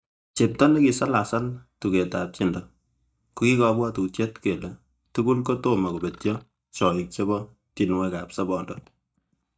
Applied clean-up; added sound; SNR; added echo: neural mask model DeepFilterNet 3.